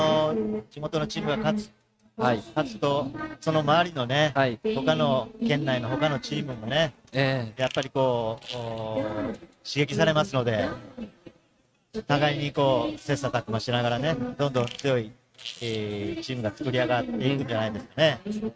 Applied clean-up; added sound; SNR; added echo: neural mask model RNNoise.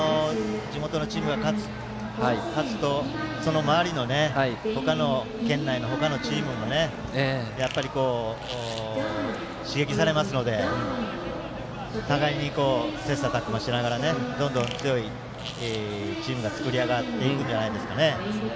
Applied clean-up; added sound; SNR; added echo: none; Fart; 15 dB; none.